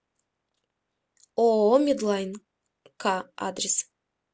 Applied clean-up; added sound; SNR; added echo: none; none; none; none.